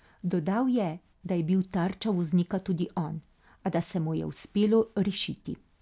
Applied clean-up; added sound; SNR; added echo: none; none; none; none.